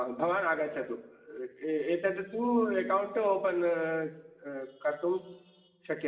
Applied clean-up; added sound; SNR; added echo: none; none; none; reverberation time 0.9 s.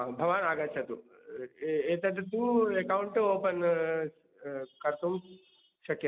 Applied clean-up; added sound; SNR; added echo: none; none; none; none.